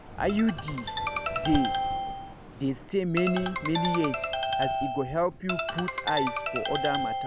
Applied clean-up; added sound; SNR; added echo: none; Ringtone; 1 dB; none.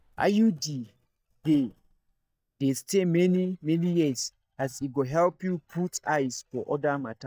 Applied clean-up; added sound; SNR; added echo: neural mask model DeepFilterNet 3.